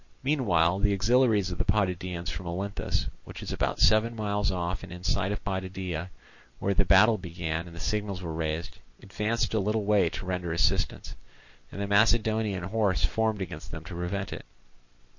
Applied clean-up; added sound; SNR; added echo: none; none; none; none.